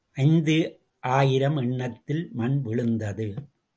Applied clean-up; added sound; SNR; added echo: none; none; none; none.